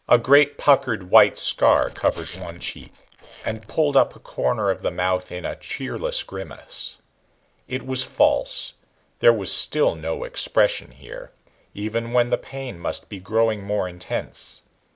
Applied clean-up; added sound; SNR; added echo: neural mask model Resemble Enhance denoiser.